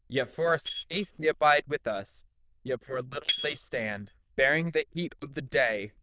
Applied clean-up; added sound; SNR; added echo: neural diffusion model UNIVERSE++.